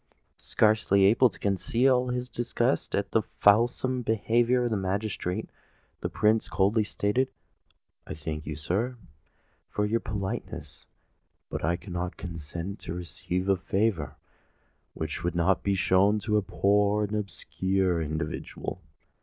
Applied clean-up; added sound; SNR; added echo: none; none; none; none.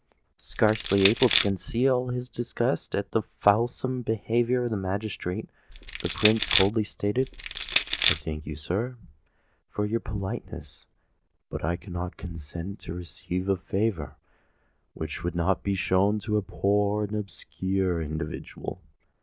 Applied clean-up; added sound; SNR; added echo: none; Crushing; 1 dB; none.